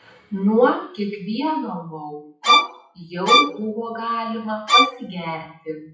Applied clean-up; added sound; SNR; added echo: classical method WPE with log-MMSE.